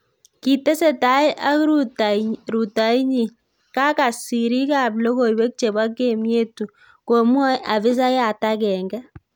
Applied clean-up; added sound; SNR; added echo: none; none; none; none.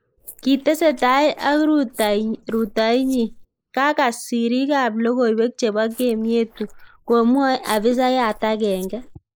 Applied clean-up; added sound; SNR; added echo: neural mask model Resemble Enhance denoiser.